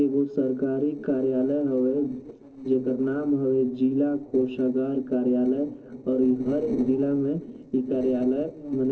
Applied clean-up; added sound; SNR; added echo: neural separator model SepFormer DNS4.